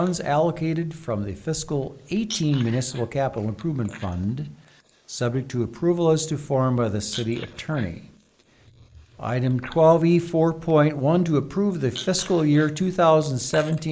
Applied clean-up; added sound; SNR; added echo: neural mask model Resemble Enhance denoiser.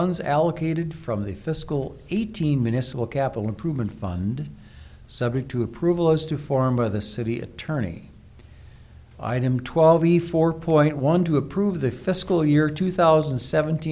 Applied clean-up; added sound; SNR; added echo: none; none; none; none.